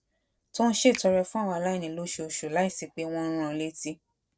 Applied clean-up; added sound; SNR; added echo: neural separator model SepFormer DNS4.